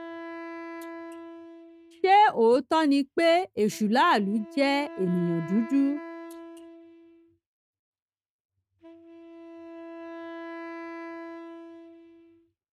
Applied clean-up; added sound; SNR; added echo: neural mask model RNNoise.